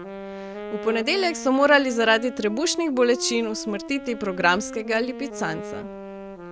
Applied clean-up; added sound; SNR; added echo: none; Wind instrument, woodwind instrument; 11 dB; none.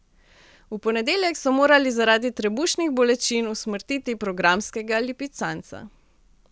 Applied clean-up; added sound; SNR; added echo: none; none; none; none.